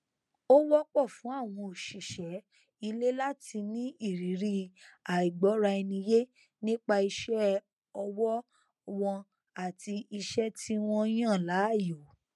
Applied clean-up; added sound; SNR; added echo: none; none; none; none.